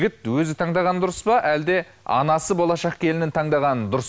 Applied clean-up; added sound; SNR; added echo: none; none; none; none.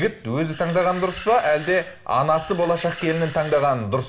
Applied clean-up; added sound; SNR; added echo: none; Animal; 17 dB; reverberation time 0.6 s.